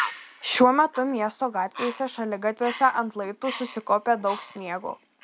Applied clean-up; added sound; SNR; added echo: none; Bird; 13 dB; none.